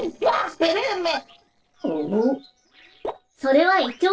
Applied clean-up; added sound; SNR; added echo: neural separator model SepFormer DNS4.